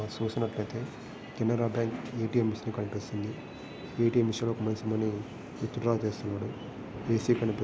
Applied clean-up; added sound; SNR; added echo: none; none; none; none.